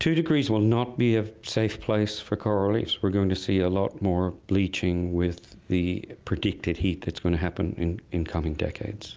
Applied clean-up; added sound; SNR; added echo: none; none; none; none.